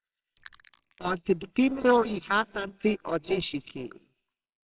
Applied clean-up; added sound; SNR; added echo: neural separator model SepFormer WHAMR!.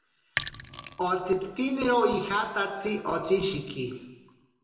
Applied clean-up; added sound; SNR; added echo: none; Sink (filling or washing); 9 dB; reverberation time 1.1 s.